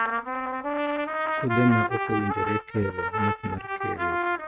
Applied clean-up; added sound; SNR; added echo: neural mask model RNNoise.